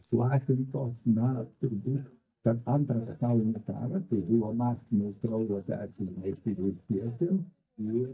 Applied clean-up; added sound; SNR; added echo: neural mask model DeepFilterNet 3.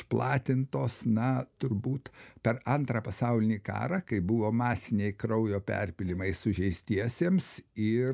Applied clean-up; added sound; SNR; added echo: none; none; none; none.